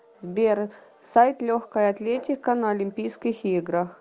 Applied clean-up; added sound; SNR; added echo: none; none; none; none.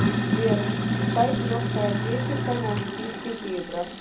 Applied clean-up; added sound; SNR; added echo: none; Sink (filling or washing); -4 dB; reverberation time 0.3 s.